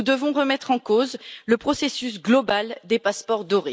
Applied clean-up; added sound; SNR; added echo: none; none; none; none.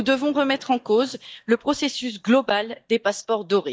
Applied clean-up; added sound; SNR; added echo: neural mask model DeepFilterNet 3.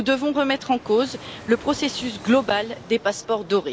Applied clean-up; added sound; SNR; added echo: none; Fixed-wing aircraft, airplane; 18 dB; none.